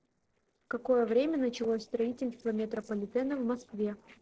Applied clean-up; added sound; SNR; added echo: neural separator model SepFormer DNS4.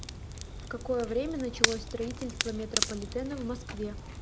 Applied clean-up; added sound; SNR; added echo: none; Crackle; 0 dB; none.